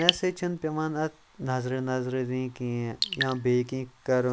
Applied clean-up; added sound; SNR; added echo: none; Raindrop / Drip; 7 dB; none.